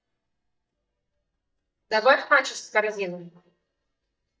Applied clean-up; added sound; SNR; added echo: neural mask model DeepFilterNet 3.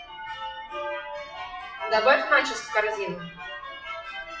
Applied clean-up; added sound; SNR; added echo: classical method WPE with log-MMSE.